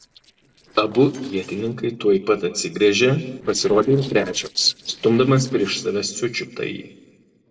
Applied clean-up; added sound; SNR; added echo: neural separator model SepFormer DNS4.